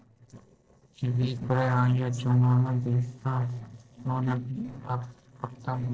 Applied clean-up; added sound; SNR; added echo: neural separator model SepFormer DNS4.